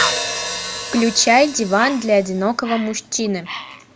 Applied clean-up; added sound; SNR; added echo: none; Bird + Hi-hat; 8 dB; none.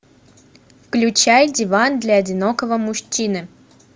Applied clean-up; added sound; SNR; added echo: none; none; none; none.